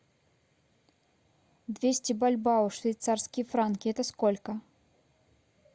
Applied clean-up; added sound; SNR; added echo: none; none; none; none.